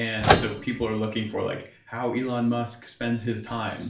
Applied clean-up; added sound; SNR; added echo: none; Microwave oven; -4 dB; reverberation time 0.4 s.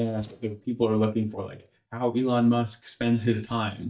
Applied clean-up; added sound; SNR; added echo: neural mask model DeepFilterNet 3.